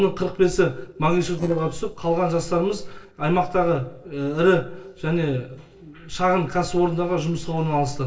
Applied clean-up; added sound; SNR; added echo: neural separator model SepFormer DNS4.